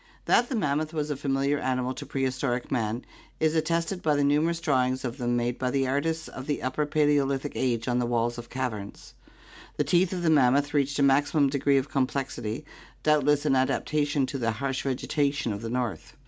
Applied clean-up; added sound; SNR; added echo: none; none; none; none.